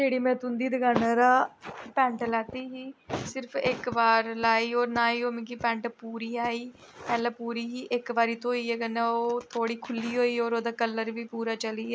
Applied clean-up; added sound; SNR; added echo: none; none; none; none.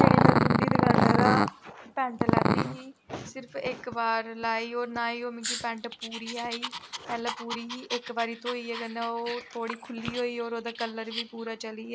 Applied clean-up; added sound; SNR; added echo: none; Growling; -4 dB; none.